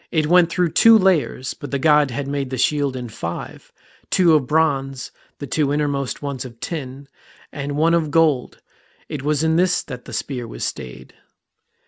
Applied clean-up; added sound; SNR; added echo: none; none; none; none.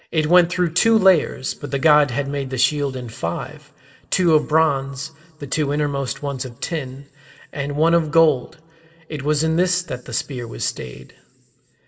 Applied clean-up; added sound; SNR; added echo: none; none; none; reverberation time 0.9 s.